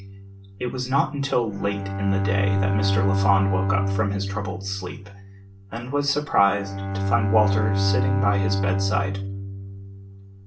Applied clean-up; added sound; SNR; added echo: none; Bowed string instrument; -2 dB; reverberation time 0.3 s.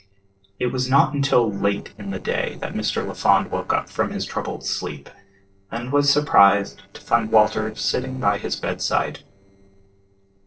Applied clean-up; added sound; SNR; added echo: neural separator model SepFormer DNS4.